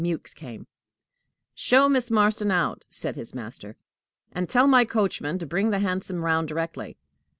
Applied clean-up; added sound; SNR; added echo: none; none; none; none.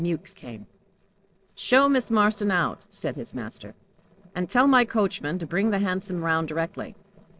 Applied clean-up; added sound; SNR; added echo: neural separator model SepFormer DNS4.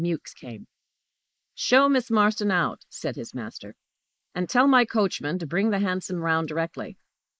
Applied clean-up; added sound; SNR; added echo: neural mask model Resemble Enhance denoiser.